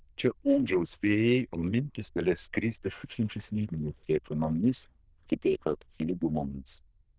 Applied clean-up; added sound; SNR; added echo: neural diffusion model UNIVERSE++.